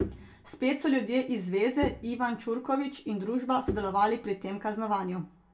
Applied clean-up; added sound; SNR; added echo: none; Bowed string instrument; 11 dB; reverberation time 0.2 s.